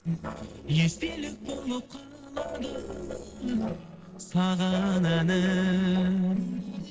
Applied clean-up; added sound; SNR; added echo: neural separator model SepFormer DNS4.